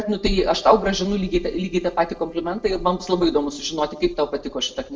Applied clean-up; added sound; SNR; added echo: neural separator model SepFormer DNS4.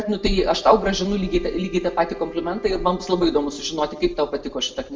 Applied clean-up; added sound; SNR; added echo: none; Wind instrument, woodwind instrument; 19 dB; reverberation time 1.3 s.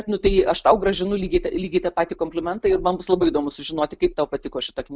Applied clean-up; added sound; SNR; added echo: none; none; none; none.